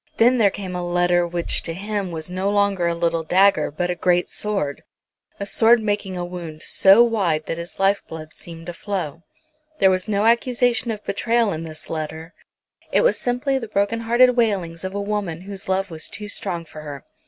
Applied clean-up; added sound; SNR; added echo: none; none; none; none.